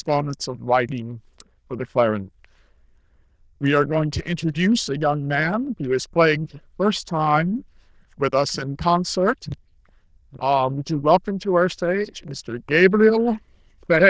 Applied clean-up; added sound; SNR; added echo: neural diffusion model UNIVERSE++.